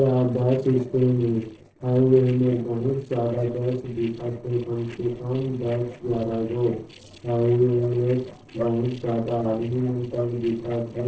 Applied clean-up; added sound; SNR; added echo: neural separator model SepFormer DNS4.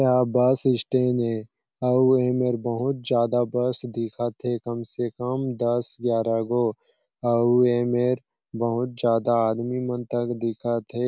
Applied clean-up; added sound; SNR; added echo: none; none; none; none.